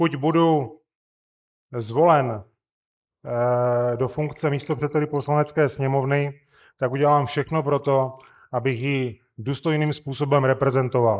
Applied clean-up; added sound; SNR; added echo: neural mask model Resemble Enhance denoiser.